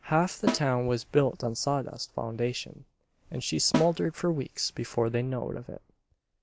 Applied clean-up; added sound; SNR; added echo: none; Snare drum; 5 dB; none.